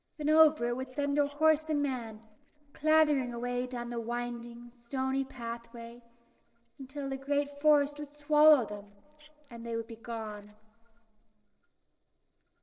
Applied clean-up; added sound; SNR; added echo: neural separator model SepFormer DNS4.